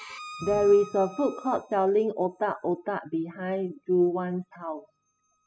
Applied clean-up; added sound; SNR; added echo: classical method spectral subtraction.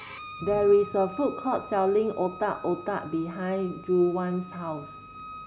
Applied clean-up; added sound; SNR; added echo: none; Bowed string instrument; 16 dB; none.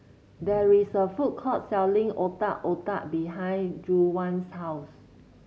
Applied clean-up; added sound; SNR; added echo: none; none; none; none.